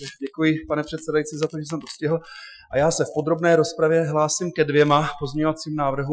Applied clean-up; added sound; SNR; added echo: classical method Wiener filter.